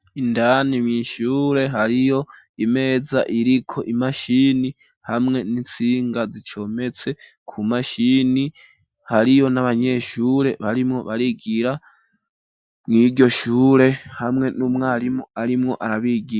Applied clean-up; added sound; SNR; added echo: none; none; none; none.